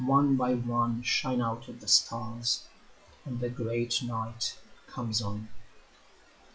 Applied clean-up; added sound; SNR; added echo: classical method WPE with log-MMSE.